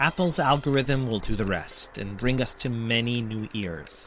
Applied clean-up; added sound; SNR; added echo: neural separator model SepFormer WHAM!.